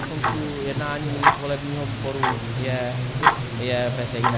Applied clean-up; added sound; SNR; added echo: none; Tick-tock; -4 dB; none.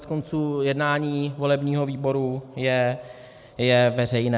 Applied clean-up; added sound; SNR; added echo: none; none; none; none.